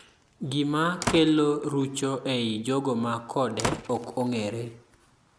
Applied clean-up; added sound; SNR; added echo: none; Slam; 10 dB; none.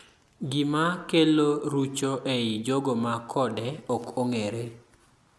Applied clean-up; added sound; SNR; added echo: none; none; none; none.